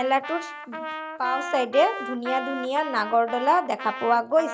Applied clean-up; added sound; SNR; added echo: none; Trumpet; 10 dB; none.